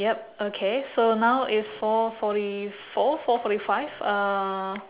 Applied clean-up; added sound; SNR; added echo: none; none; none; none.